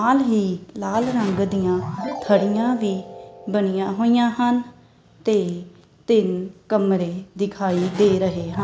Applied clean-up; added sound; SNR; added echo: none; Keyboard (musical); 14 dB; none.